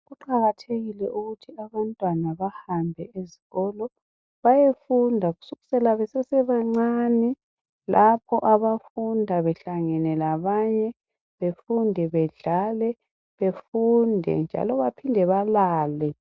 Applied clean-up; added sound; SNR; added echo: none; none; none; none.